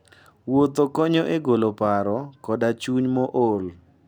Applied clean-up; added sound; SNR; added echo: none; none; none; none.